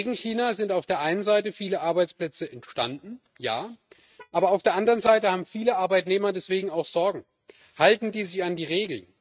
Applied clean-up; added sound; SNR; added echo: neural mask model RNNoise.